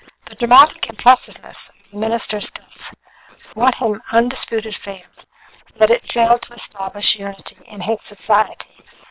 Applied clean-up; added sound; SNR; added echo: neural separator model SepFormer WHAM!.